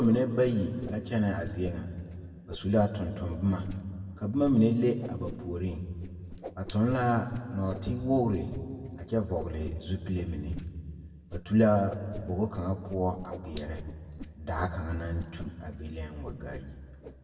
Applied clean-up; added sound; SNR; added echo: none; Whoosh, swoosh, swish; 17 dB; reverberation time 2.0 s.